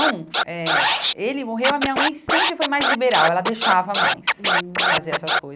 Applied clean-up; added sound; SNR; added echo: none; Scratching (performance technique); -2 dB; none.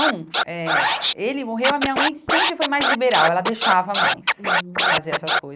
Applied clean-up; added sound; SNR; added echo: neural mask model Resemble Enhance denoiser.